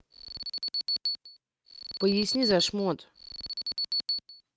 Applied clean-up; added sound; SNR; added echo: neural mask model RNNoise.